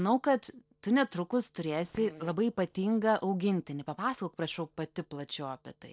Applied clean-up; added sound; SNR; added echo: neural separator model SepFormer DNS4.